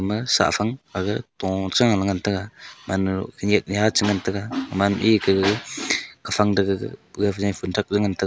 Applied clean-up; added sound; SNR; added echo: none; none; none; none.